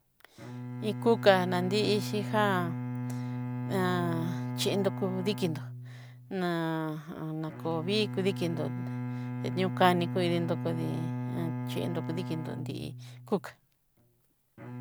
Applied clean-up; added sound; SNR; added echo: none; Bowed string instrument; 5 dB; none.